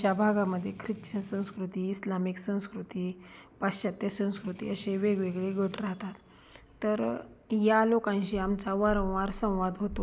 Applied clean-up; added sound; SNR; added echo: none; Strum; 20 dB; none.